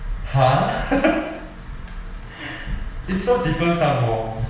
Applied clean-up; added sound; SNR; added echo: none; none; none; reverberation time 0.9 s.